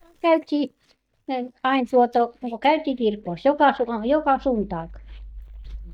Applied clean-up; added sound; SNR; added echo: neural mask model DeepFilterNet 3.